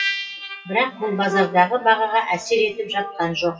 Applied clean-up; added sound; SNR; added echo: classical method WPE with log-MMSE.